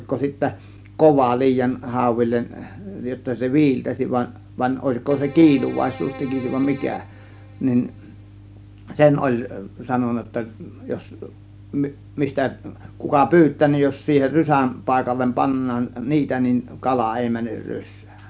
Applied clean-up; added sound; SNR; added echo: none; Keyboard (musical); 18 dB; none.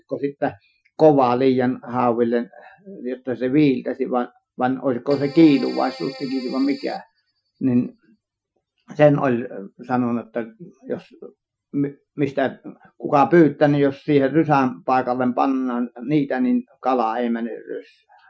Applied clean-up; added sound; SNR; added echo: classical method Wiener filter.